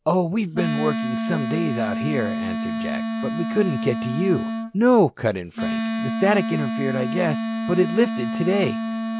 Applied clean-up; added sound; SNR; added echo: none; Wind instrument, woodwind instrument; 3 dB; none.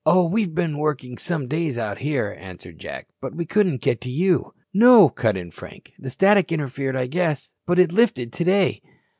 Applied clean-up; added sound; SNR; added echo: none; none; none; none.